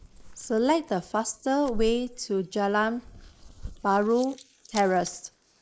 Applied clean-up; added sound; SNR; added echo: neural mask model Resemble Enhance denoiser.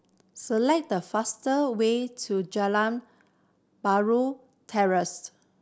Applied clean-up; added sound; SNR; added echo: none; none; none; none.